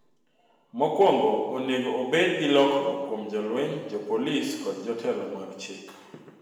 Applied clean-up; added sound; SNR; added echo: none; none; none; reverberation time 1.2 s.